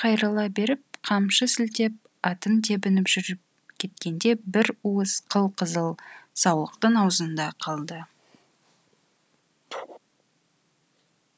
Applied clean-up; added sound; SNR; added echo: none; none; none; none.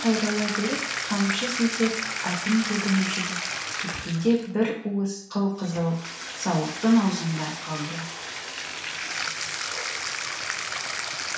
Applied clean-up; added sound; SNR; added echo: none; Bathtub (filling or washing); 4 dB; reverberation time 0.6 s.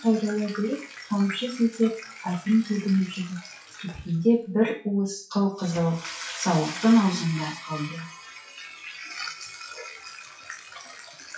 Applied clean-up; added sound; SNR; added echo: classical method WPE with log-MMSE.